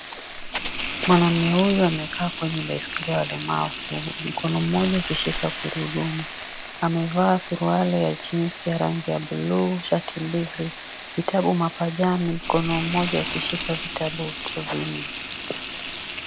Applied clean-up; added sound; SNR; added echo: none; Frying (food); 6 dB; none.